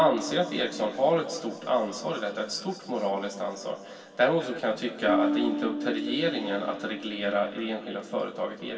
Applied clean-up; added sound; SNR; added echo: none; Bass guitar; 8 dB; reverberation time 2.4 s.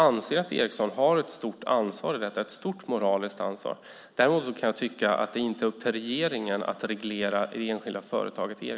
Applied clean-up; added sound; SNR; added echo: none; none; none; none.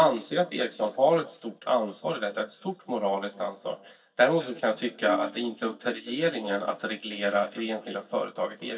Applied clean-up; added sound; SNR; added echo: neural mask model DeepFilterNet 3.